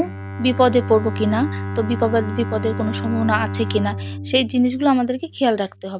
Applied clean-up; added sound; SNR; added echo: none; Bowed string instrument; 7 dB; none.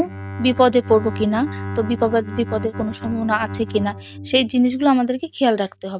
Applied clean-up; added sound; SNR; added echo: neural mask model RNNoise.